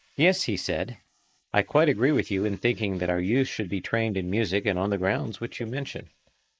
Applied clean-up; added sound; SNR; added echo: neural mask model Resemble Enhance denoiser.